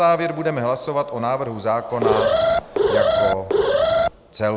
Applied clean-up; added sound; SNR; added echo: none; Alarm; -5 dB; none.